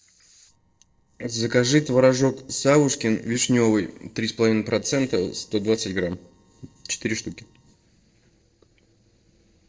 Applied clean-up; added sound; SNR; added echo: neural separator model SepFormer DNS4.